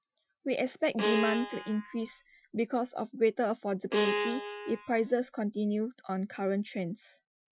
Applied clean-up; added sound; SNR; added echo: classical method Wiener filter.